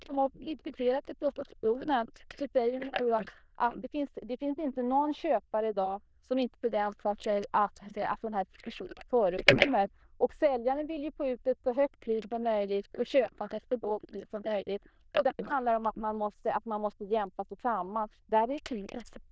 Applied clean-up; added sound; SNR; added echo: neural diffusion model UNIVERSE++.